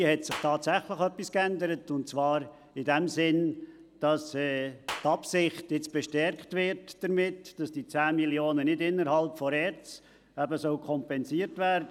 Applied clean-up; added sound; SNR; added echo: none; Clapping; 18 dB; none.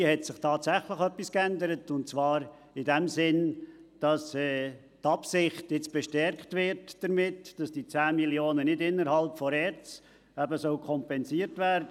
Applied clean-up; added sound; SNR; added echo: none; none; none; none.